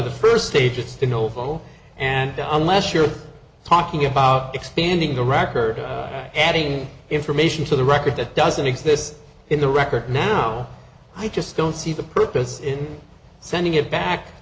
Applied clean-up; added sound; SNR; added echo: none; none; none; none.